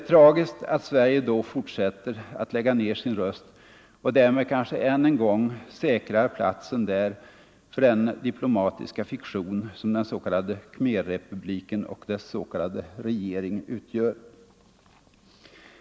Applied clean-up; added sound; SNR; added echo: none; none; none; none.